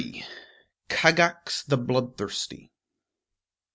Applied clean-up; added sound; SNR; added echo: none; none; none; none.